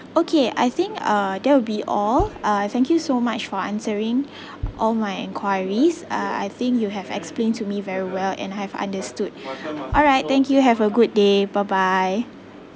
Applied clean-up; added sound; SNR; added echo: none; Bass drum; 17 dB; none.